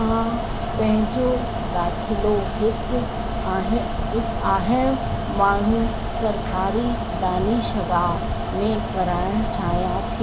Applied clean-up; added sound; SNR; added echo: none; Mechanical fan; 1 dB; none.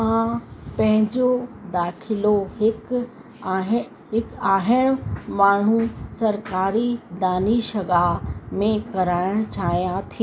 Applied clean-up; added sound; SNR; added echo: none; none; none; none.